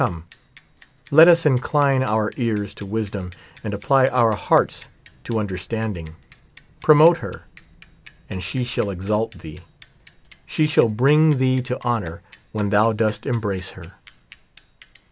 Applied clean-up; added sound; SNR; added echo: none; Bicycle; 15 dB; none.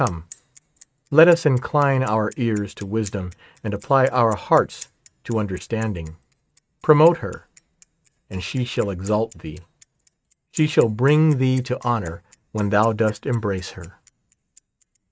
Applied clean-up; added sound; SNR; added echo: neural mask model RNNoise.